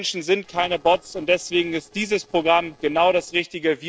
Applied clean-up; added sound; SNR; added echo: neural separator model SepFormer DNS4.